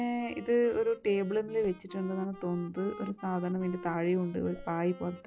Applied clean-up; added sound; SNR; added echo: classical method log-MMSE.